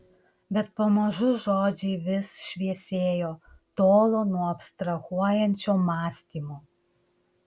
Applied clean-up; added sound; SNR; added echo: none; none; none; none.